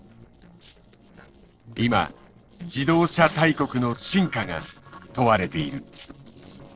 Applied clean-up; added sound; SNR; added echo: neural separator model SepFormer DNS4.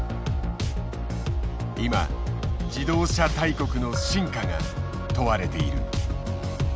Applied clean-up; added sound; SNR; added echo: none; none; none; none.